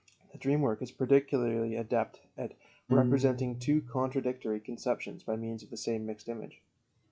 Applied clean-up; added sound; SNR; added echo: classical method log-MMSE.